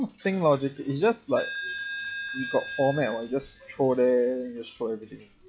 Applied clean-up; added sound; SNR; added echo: classical method log-MMSE.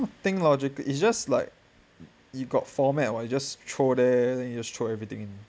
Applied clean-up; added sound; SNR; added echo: none; none; none; none.